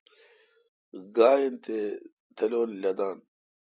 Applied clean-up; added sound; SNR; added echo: none; none; none; none.